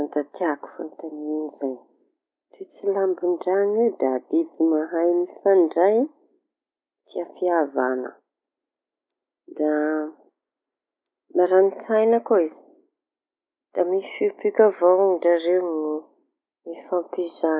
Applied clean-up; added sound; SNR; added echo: none; none; none; none.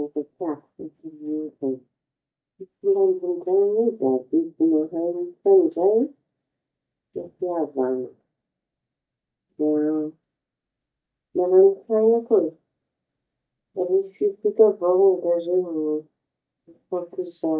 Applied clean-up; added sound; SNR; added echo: neural mask model DeepFilterNet 3.